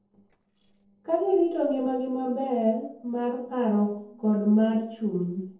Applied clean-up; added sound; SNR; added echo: neural separator model SepFormer DNS4.